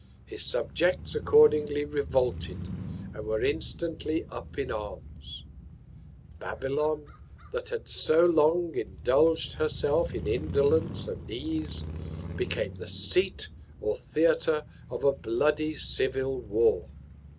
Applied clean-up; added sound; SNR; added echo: none; Motorcycle / Crow; 12 dB; none.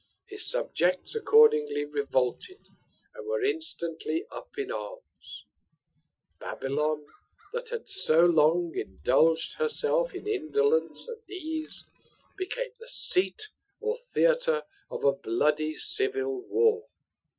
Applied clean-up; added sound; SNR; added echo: classical method Wiener filter.